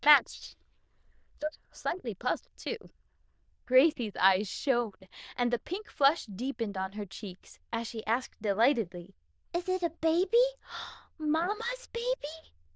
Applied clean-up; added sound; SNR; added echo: neural diffusion model UNIVERSE++.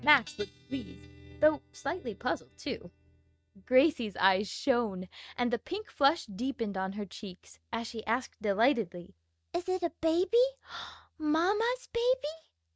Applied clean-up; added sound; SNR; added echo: neural mask model RNNoise.